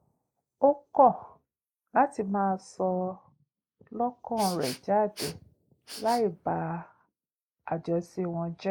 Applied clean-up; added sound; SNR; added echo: neural mask model Resemble Enhance denoiser.